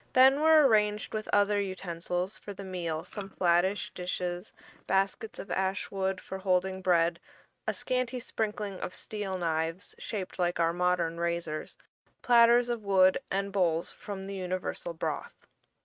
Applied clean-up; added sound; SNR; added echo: neural mask model RNNoise.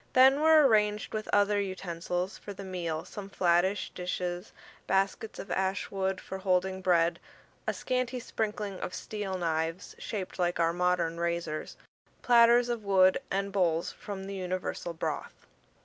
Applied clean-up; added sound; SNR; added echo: none; none; none; none.